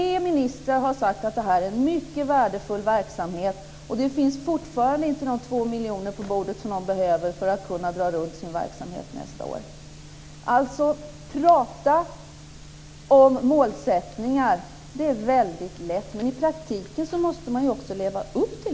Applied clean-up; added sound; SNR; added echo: none; none; none; none.